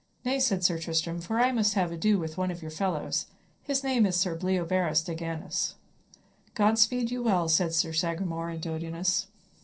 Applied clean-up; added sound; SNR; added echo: neural separator model SepFormer DNS4.